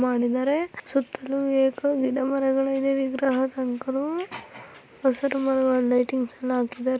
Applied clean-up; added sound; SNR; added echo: none; none; none; none.